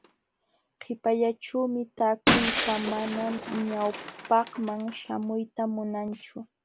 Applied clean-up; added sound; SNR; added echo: none; Shatter; 4 dB; none.